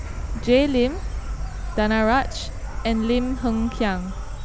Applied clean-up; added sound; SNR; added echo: none; Insect; 5 dB; none.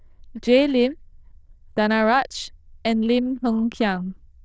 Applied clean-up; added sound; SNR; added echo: neural diffusion model UNIVERSE++.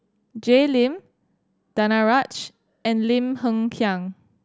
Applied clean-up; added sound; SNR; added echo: none; none; none; none.